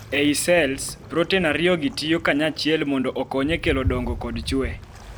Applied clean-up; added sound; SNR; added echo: none; Waves, surf; 11 dB; none.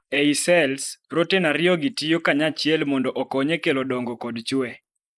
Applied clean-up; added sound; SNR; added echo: neural mask model Resemble Enhance denoiser.